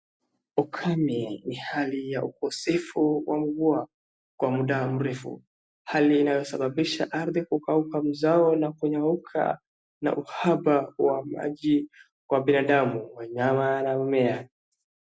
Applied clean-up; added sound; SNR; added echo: none; none; none; none.